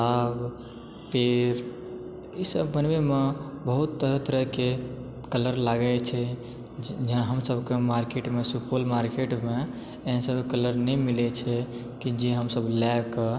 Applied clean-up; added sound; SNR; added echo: none; none; none; none.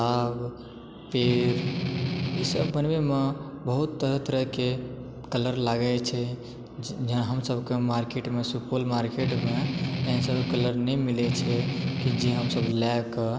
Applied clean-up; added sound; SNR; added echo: none; Strum; 1 dB; none.